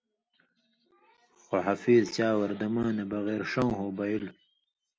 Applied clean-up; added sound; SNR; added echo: none; none; none; none.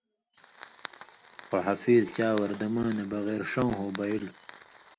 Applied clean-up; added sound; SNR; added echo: none; Fire; 16 dB; none.